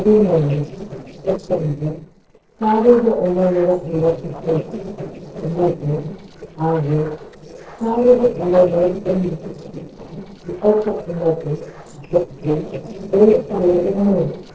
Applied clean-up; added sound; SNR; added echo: neural separator model SepFormer DNS4.